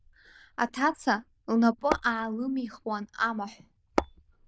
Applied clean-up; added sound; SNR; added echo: neural diffusion model UNIVERSE++.